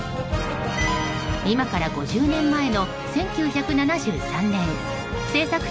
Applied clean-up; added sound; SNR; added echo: none; Bird; 19 dB; none.